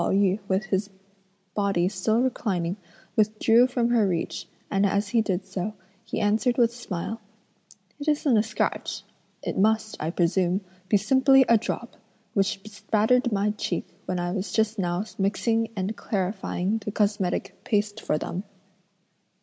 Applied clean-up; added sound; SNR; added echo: none; none; none; none.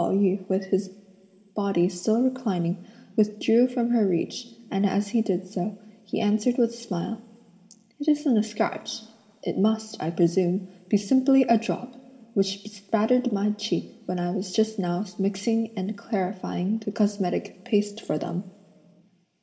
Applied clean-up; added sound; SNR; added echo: none; none; none; reverberation time 2.5 s.